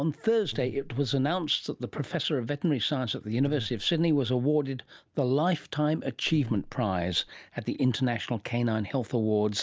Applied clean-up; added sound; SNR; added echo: none; Buzz; 16 dB; none.